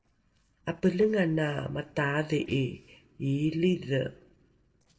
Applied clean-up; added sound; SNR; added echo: neural separator model SepFormer DNS4.